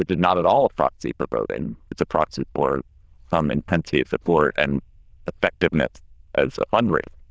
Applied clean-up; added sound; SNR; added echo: neural diffusion model UNIVERSE++.